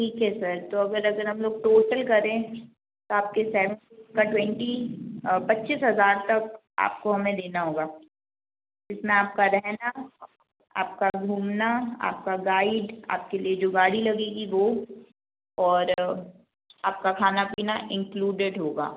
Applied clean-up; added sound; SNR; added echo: none; none; none; none.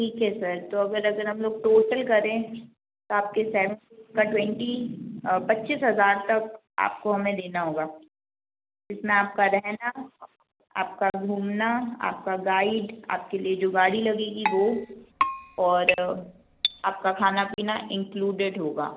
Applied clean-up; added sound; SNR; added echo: none; Keyboard (musical); 4 dB; none.